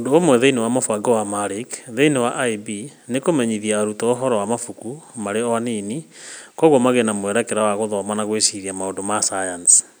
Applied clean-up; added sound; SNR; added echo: none; none; none; none.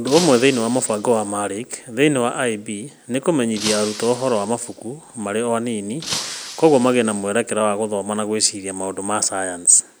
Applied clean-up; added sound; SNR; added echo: none; Shatter; 13 dB; none.